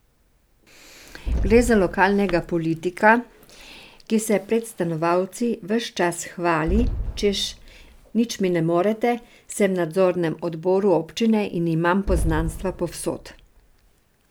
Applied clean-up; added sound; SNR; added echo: none; Boom; 7 dB; none.